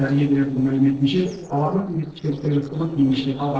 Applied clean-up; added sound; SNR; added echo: neural separator model SepFormer DNS4.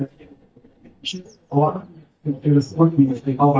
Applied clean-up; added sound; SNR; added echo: neural mask model DeepFilterNet 3.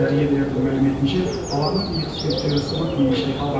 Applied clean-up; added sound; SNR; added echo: none; Bird; 4 dB; reverberation time 0.9 s.